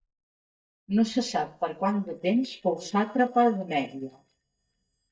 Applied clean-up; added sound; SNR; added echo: neural mask model DeepFilterNet 3.